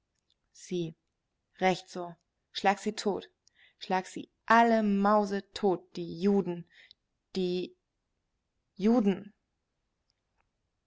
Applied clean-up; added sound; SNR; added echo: none; none; none; none.